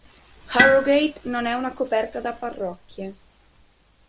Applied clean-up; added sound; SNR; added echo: none; Tools; 3 dB; none.